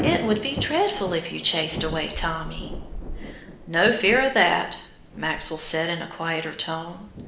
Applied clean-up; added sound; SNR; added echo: none; Thunder / Rain; 10 dB; reverberation time 0.7 s.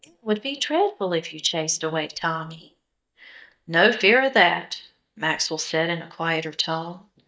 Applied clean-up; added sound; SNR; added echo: neural mask model DeepFilterNet 3.